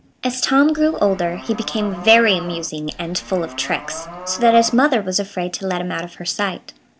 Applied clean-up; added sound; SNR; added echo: none; Livestock, farm animals, working animals; 15 dB; none.